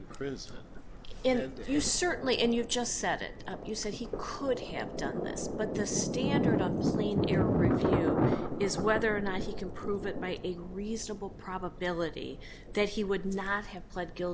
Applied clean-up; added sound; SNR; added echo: none; Thunder; 1 dB; none.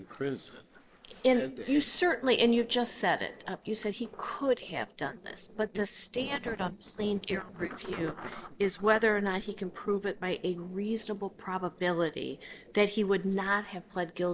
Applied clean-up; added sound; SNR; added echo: neural separator model SepFormer DNS4.